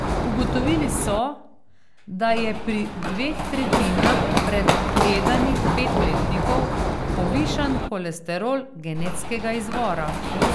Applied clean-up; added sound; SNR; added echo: none; Run; -3 dB; none.